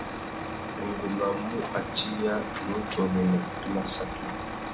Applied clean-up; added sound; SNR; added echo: none; Truck; 4 dB; none.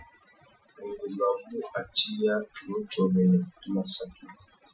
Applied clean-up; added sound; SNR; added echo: classical method Wiener filter.